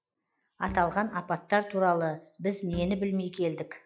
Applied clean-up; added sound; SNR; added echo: classical method log-MMSE.